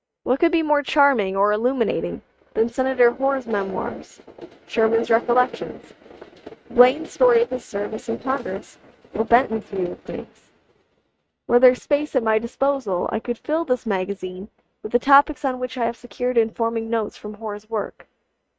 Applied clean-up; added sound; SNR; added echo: neural mask model RNNoise.